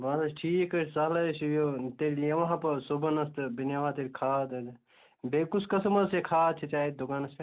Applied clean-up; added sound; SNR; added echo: neural mask model Resemble Enhance denoiser.